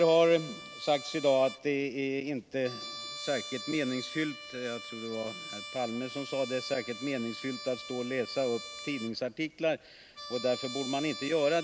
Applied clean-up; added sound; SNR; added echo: none; Trumpet; 12 dB; none.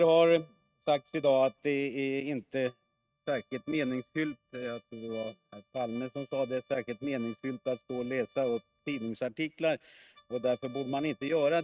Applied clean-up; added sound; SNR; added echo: neural mask model RNNoise.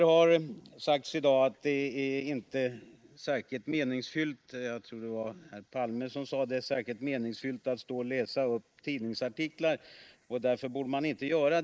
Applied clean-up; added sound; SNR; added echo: neural mask model Resemble Enhance denoiser.